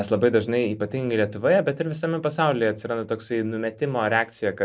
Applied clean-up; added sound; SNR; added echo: none; none; none; none.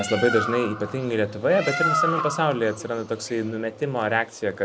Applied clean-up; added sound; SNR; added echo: none; Bird; 5 dB; none.